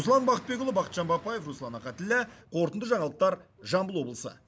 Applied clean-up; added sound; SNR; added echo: none; none; none; none.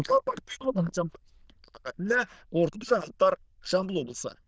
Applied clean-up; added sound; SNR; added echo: neural diffusion model UNIVERSE++.